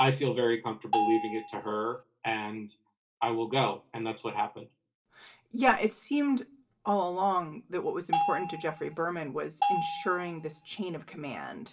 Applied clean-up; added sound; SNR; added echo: none; Bell; 0 dB; reverberation time 0.2 s.